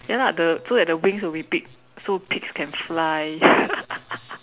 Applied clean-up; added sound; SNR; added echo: none; none; none; none.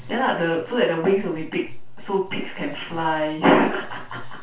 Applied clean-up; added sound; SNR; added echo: none; none; none; reverberation time 0.3 s.